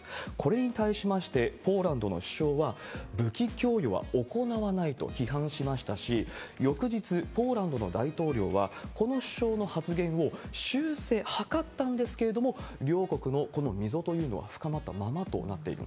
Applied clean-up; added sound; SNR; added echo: none; none; none; none.